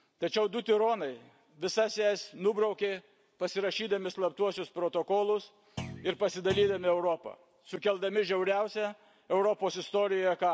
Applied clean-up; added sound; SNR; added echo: none; Thump, thud; 12 dB; none.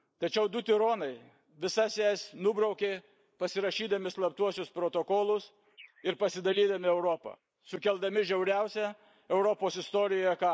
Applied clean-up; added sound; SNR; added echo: neural mask model Resemble Enhance denoiser.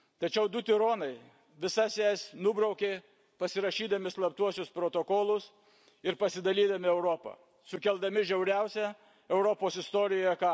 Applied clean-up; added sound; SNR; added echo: none; none; none; none.